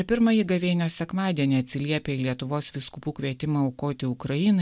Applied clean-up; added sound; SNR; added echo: none; none; none; none.